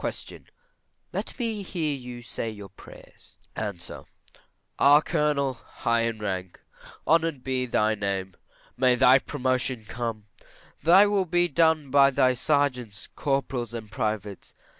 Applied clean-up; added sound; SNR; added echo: none; none; none; none.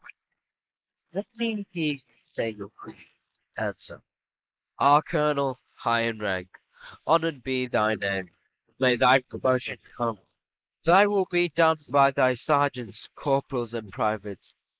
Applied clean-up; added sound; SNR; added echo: neural mask model Resemble Enhance denoiser.